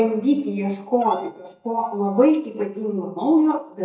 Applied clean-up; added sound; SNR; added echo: neural mask model DeepFilterNet 3.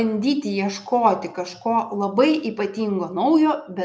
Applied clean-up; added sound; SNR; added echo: none; none; none; none.